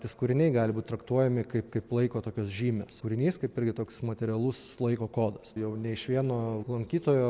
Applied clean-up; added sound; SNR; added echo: none; none; none; none.